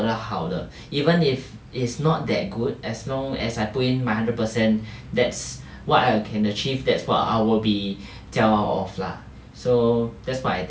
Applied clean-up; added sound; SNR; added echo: none; none; none; none.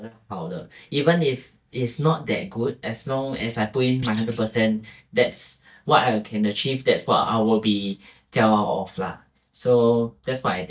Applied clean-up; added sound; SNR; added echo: neural mask model DeepFilterNet 3.